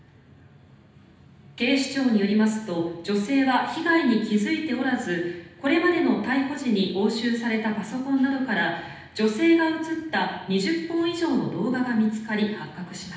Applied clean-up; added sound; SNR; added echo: none; none; none; reverberation time 0.9 s.